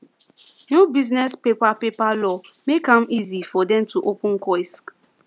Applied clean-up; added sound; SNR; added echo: none; none; none; none.